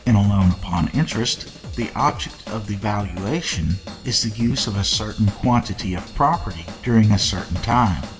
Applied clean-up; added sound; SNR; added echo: none; Drum / Drum kit; 15 dB; reverberation time 1.4 s.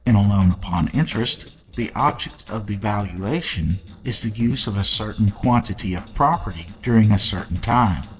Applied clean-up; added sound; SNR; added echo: neural separator model SepFormer DNS4.